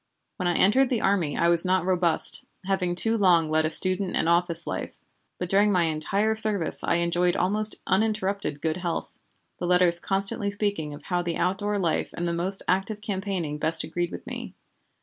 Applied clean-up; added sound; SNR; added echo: none; none; none; none.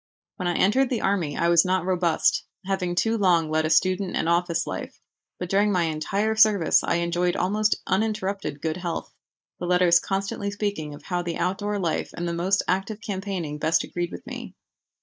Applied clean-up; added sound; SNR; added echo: neural mask model Resemble Enhance denoiser.